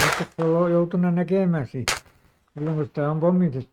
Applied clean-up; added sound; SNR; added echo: neural mask model RNNoise.